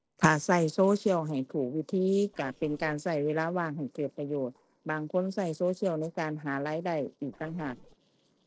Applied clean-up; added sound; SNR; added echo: neural separator model SepFormer DNS4.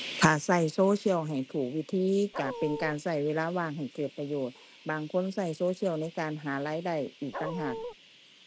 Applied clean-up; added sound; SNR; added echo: none; Dog; 7 dB; none.